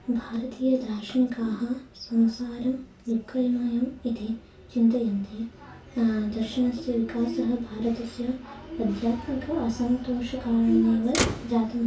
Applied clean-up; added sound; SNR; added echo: none; Motor vehicle (road); 14 dB; reverberation time 0.2 s.